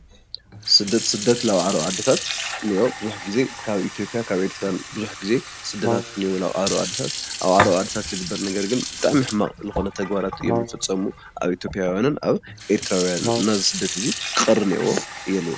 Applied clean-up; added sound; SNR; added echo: none; Fill (with liquid) / Sink (filling or washing) + Brass instrument; 7 dB; none.